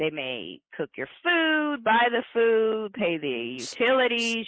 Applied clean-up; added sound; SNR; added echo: neural mask model Resemble Enhance denoiser.